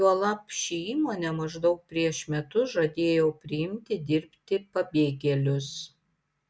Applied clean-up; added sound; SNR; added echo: none; none; none; none.